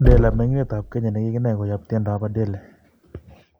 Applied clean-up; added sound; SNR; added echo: none; Knock; 2 dB; none.